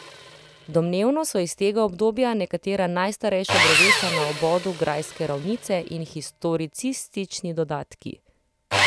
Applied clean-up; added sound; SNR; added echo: none; Sawing; 3 dB; none.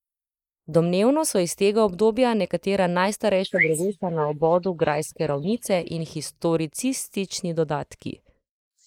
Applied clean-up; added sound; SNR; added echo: neural mask model Resemble Enhance denoiser.